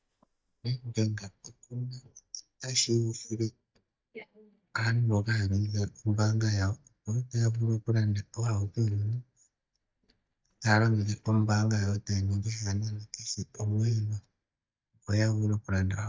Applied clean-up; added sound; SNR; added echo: neural mask model DeepFilterNet 3.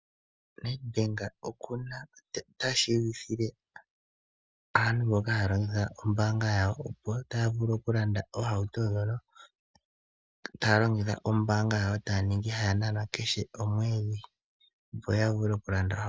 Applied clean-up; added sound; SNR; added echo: none; none; none; none.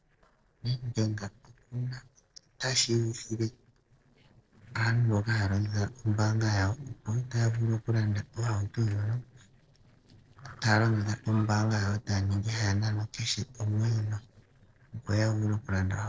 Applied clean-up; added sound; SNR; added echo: neural separator model SepFormer DNS4.